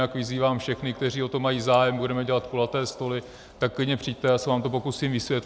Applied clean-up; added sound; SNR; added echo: none; none; none; none.